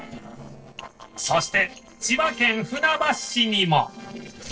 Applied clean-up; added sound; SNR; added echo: neural separator model SepFormer DNS4.